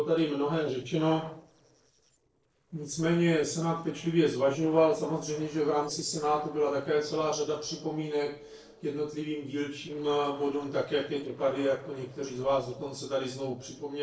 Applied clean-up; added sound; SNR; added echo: neural separator model SepFormer DNS4.